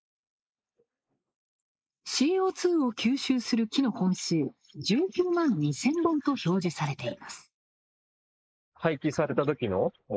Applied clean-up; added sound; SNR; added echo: neural mask model Resemble Enhance denoiser.